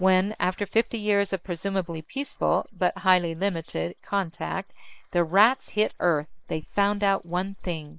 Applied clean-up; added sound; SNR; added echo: neural mask model Resemble Enhance denoiser.